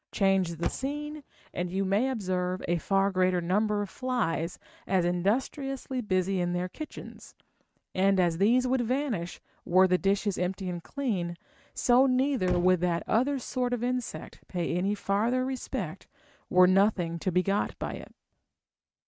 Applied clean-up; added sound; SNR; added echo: neural mask model RNNoise.